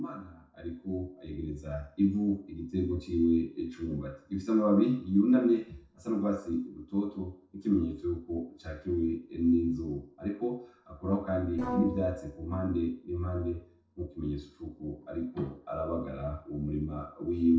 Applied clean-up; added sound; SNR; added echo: neural separator model SepFormer DNS4.